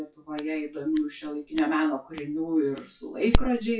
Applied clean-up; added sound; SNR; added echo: classical method WPE with log-MMSE.